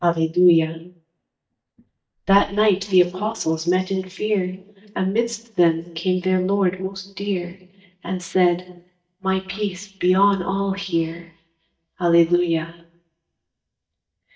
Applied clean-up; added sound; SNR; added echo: neural mask model DeepFilterNet 3.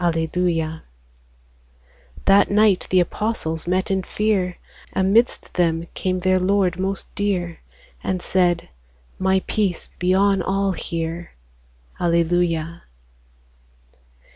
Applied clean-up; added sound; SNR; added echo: none; none; none; none.